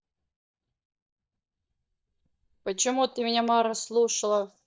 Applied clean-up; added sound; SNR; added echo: neural mask model DeepFilterNet 3.